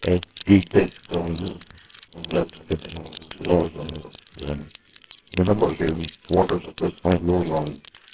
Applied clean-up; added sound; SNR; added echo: neural separator model SepFormer WHAMR!.